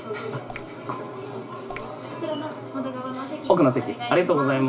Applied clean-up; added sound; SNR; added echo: none; Drip / Water; 15 dB; reverberation time 0.2 s.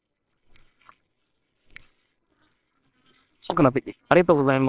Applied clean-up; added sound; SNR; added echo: neural separator model SepFormer WHAMR!.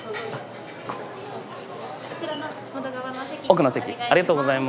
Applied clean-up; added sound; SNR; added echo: none; none; none; none.